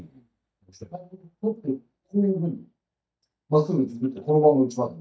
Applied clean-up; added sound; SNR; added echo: neural mask model DeepFilterNet 3.